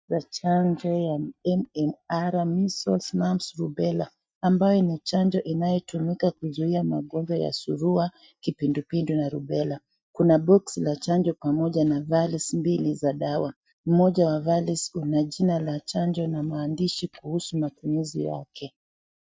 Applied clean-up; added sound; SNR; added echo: neural mask model DeepFilterNet 3.